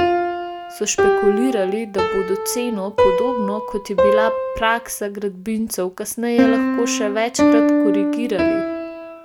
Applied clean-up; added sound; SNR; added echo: none; Piano; -3 dB; none.